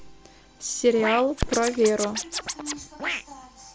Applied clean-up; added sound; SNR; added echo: none; Scratching (performance technique); 7 dB; none.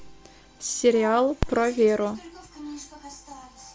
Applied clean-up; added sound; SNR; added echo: none; none; none; none.